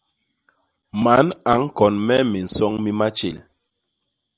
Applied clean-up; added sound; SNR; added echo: none; none; none; none.